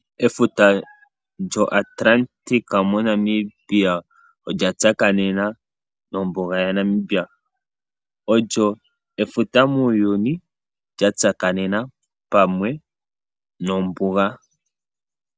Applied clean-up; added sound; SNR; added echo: none; none; none; none.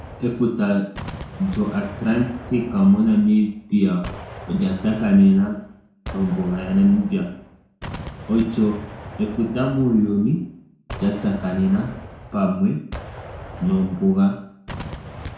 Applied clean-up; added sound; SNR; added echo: none; Gunshot, gunfire; 15 dB; reverberation time 0.6 s.